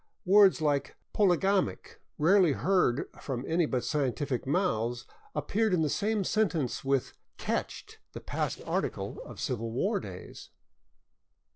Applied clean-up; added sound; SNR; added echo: neural separator model SepFormer DNS4.